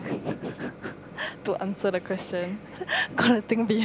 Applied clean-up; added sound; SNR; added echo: none; Microwave oven; 16 dB; none.